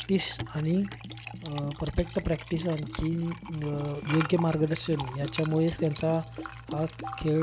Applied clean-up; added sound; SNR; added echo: none; Liquid; 10 dB; none.